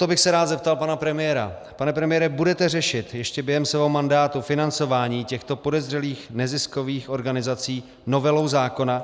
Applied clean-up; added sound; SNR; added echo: none; none; none; none.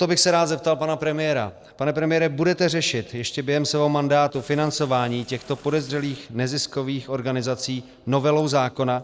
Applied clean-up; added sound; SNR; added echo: neural separator model SepFormer DNS4.